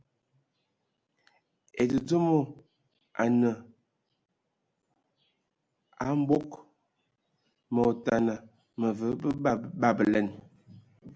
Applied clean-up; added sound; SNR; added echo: none; none; none; none.